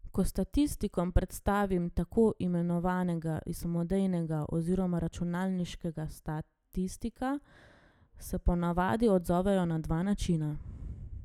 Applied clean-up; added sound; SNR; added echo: none; none; none; none.